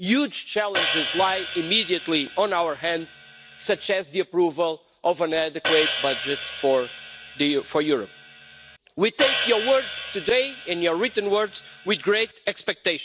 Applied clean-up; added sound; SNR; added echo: none; Hi-hat; 4 dB; none.